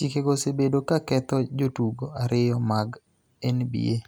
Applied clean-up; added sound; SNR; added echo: none; none; none; none.